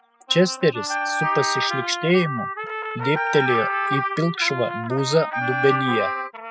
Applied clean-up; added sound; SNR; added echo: classical method spectral subtraction.